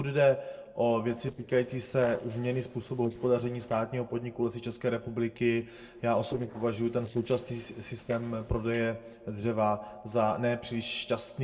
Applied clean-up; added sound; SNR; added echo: neural separator model SepFormer DNS4.